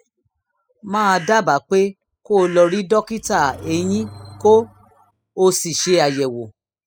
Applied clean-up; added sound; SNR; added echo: classical method spectral subtraction.